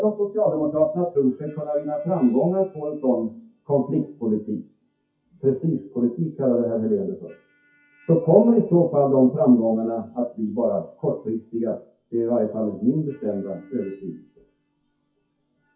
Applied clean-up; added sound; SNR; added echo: classical method WPE with log-MMSE.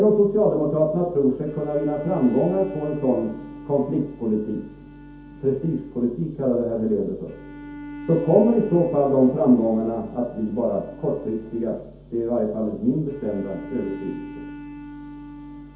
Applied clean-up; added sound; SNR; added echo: none; Bowed string instrument; 17 dB; reverberation time 0.5 s.